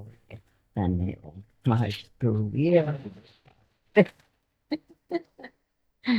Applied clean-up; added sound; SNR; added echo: neural mask model DeepFilterNet 3.